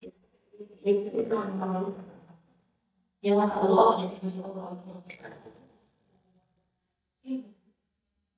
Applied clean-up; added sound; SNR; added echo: neural mask model DeepFilterNet 3.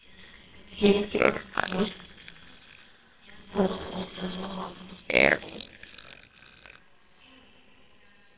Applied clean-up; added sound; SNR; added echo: neural separator model SepFormer WHAMR!.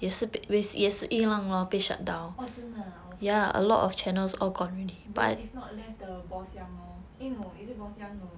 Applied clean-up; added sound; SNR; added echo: none; none; none; none.